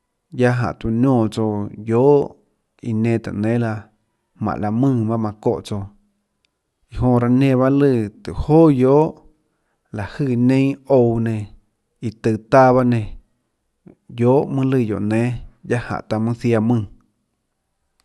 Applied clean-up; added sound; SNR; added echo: none; none; none; none.